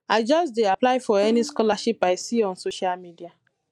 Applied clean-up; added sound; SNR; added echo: neural mask model DeepFilterNet 3.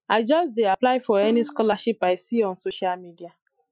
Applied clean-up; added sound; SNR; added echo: classical method Wiener filter.